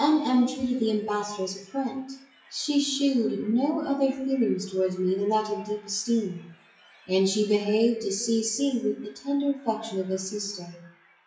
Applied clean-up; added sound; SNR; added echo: classical method WPE with log-MMSE.